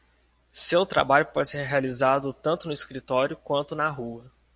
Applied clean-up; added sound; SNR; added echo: none; none; none; none.